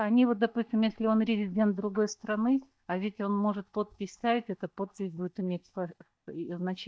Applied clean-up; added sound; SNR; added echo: neural mask model DeepFilterNet 3.